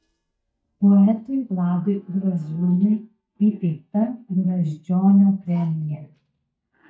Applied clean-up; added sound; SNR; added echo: neural mask model DeepFilterNet 3.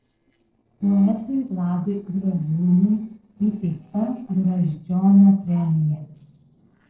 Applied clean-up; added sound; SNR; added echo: neural separator model SepFormer DNS4.